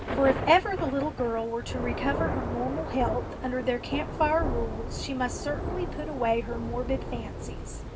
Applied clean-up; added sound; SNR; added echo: none; Thunder / Rain; 4 dB; reverberation time 0.4 s.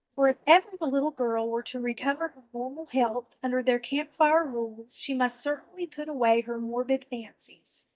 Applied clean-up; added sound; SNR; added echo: neural mask model DeepFilterNet 3.